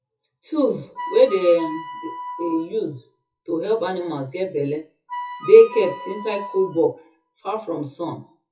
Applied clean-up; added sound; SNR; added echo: classical method WPE with log-MMSE.